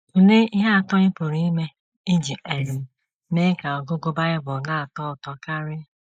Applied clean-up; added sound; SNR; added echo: neural mask model Resemble Enhance denoiser.